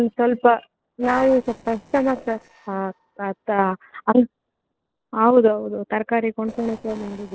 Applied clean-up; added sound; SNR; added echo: neural separator model SepFormer DNS4.